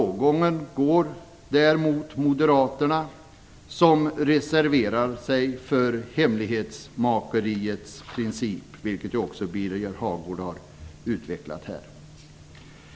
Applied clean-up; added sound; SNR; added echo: none; none; none; none.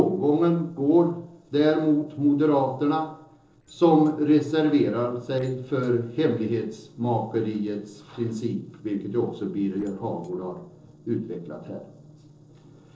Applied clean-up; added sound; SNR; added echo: neural separator model SepFormer DNS4.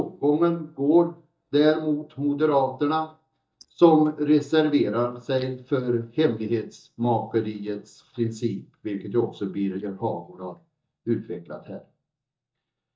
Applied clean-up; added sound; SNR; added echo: neural mask model DeepFilterNet 3.